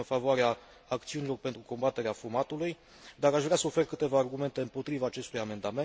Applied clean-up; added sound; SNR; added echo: none; none; none; none.